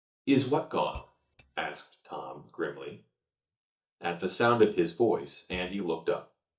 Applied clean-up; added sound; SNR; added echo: neural mask model DeepFilterNet 3.